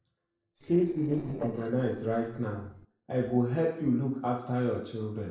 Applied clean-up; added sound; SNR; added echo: neural separator model SepFormer DNS4.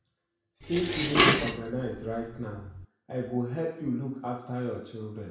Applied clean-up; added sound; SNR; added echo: none; Dishes, pots, and pans; -4 dB; reverberation time 0.7 s.